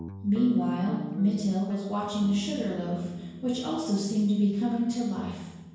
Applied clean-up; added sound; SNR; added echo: none; Guitar; 15 dB; reverberation time 1.0 s.